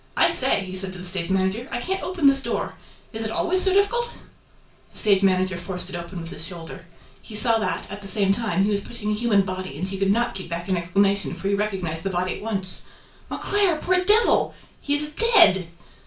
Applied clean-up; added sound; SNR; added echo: none; none; none; reverberation time 0.3 s.